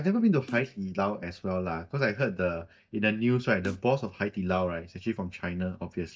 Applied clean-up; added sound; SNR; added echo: neural mask model DeepFilterNet 3.